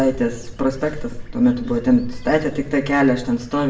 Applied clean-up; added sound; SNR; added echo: none; Bird; 19 dB; reverberation time 0.5 s.